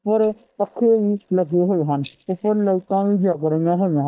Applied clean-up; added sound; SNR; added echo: neural mask model DeepFilterNet 3.